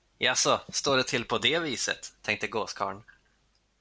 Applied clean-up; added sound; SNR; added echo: none; none; none; none.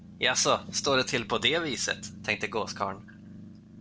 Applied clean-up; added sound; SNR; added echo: none; Growling; 16 dB; none.